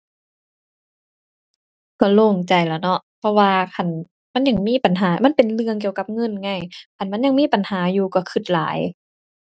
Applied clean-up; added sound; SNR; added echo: none; none; none; none.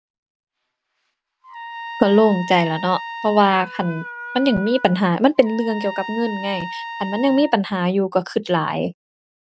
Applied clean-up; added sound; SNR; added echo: none; Trumpet + Wind instrument, woodwind instrument; 12 dB; none.